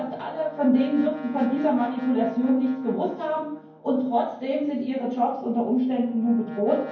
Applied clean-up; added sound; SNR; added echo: none; Brass instrument; 20 dB; reverberation time 0.9 s.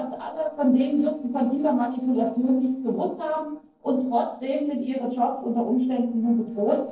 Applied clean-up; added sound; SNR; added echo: neural separator model SepFormer DNS4.